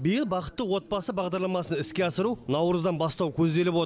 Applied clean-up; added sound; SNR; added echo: none; none; none; none.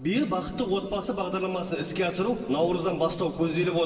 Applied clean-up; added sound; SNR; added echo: none; none; none; reverberation time 2.3 s.